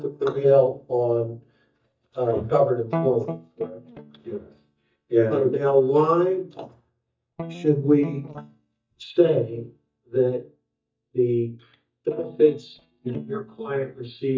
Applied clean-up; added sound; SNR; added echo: neural mask model DeepFilterNet 3.